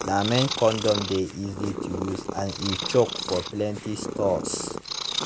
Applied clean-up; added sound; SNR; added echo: none; Purr; 6 dB; none.